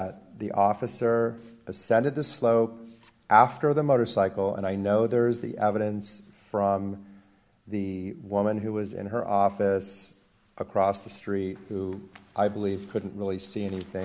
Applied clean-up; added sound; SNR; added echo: none; none; none; none.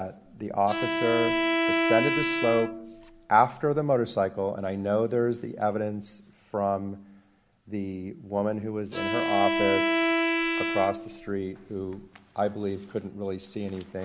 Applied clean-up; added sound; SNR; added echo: none; Bowed string instrument; 0 dB; none.